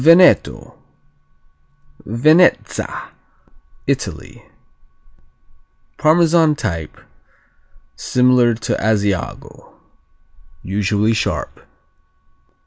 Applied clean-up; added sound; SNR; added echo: none; none; none; none.